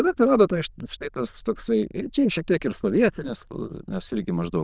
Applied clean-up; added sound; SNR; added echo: neural diffusion model UNIVERSE++.